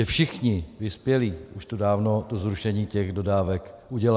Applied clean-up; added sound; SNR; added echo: none; none; none; none.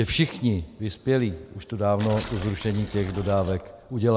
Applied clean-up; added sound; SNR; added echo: none; Tearing; 15 dB; none.